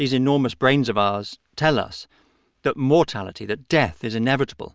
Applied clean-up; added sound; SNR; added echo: none; none; none; none.